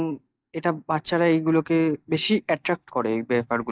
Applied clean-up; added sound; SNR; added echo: neural mask model DeepFilterNet 3.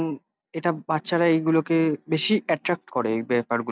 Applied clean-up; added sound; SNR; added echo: none; none; none; none.